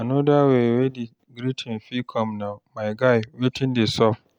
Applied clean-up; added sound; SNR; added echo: none; none; none; none.